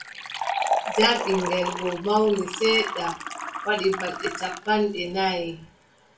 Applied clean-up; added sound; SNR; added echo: none; Liquid; 6 dB; reverberation time 0.3 s.